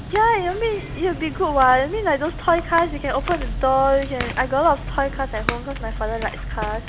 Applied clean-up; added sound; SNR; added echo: none; Crack / Crackle; 8 dB; none.